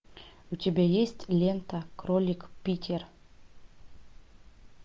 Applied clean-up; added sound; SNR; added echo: none; none; none; none.